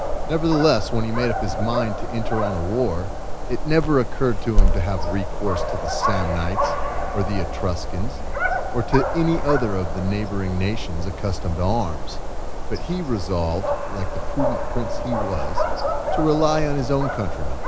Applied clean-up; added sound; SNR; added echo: none; Dog; -2 dB; none.